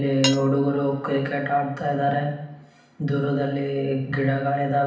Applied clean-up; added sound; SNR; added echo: none; Cutlery, silverware / Dishes, pots, and pans; 12 dB; reverberation time 0.8 s.